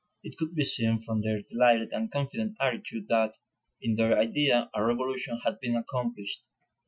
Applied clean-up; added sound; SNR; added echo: classical method Wiener filter.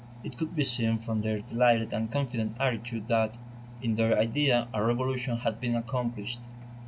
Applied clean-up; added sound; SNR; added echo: none; Engine; 14 dB; none.